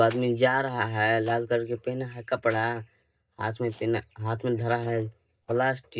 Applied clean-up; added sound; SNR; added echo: neural mask model DeepFilterNet 3.